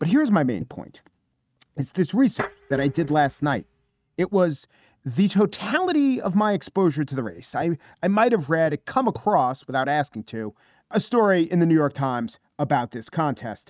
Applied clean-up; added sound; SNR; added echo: neural mask model RNNoise.